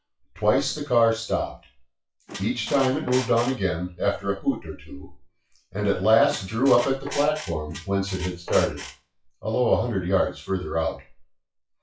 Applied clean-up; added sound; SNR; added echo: classical method WPE with log-MMSE.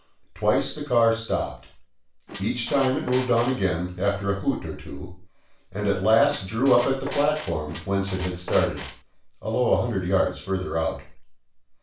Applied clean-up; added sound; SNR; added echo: none; Squeak; 12 dB; reverberation time 0.3 s.